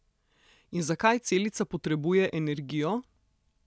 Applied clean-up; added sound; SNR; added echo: none; none; none; none.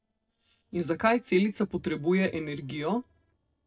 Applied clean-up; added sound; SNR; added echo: neural separator model SepFormer DNS4.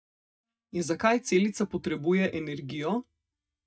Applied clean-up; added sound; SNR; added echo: neural mask model DeepFilterNet 3.